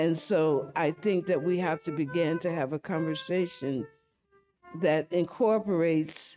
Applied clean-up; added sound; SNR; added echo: neural mask model RNNoise.